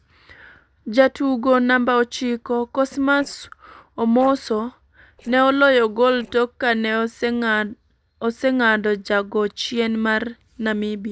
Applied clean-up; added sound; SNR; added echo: neural separator model SepFormer DNS4.